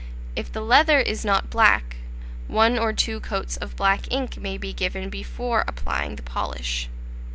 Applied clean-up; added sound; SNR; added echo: none; none; none; none.